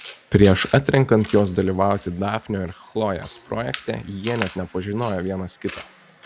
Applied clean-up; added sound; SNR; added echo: none; Chewing, mastication; 16 dB; none.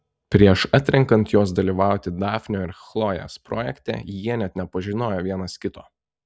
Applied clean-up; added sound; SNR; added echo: none; none; none; none.